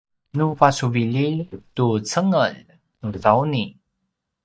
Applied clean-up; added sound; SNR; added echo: neural mask model DeepFilterNet 3.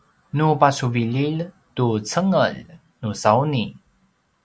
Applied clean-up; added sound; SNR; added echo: none; none; none; none.